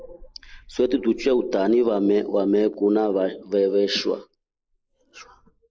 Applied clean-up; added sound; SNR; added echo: neural mask model Resemble Enhance denoiser.